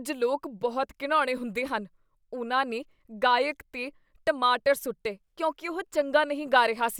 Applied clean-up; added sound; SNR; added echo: none; none; none; none.